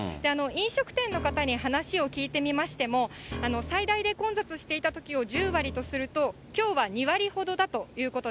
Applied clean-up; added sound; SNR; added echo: none; Piano; 11 dB; none.